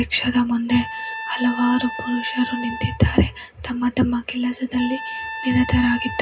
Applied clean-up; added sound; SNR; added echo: none; Trumpet; 11 dB; reverberation time 0.2 s.